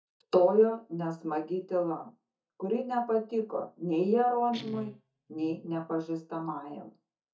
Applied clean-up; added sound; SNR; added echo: neural mask model DeepFilterNet 3.